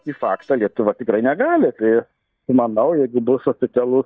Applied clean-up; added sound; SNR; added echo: neural mask model DeepFilterNet 3.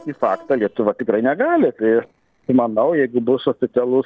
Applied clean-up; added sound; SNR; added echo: neural separator model SepFormer DNS4.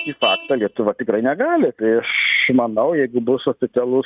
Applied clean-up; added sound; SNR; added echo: neural mask model RNNoise.